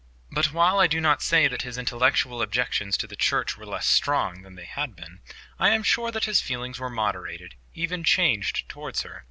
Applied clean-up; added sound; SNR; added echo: none; Bird; 19 dB; none.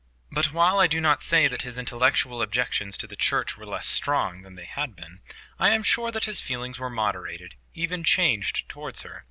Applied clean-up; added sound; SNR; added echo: neural separator model SepFormer DNS4.